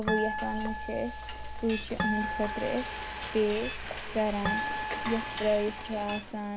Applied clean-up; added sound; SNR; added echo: none; Frying (food) + Harp; 2 dB; none.